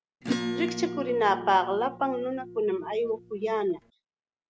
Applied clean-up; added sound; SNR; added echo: none; Acoustic guitar / Strum; 7 dB; none.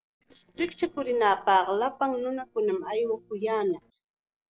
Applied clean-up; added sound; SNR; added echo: neural separator model SepFormer DNS4.